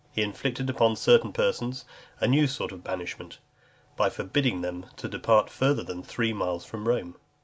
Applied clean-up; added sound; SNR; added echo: none; none; none; none.